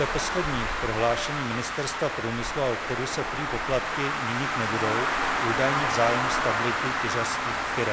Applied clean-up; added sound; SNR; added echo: none; Traffic noise, roadway noise; -2 dB; none.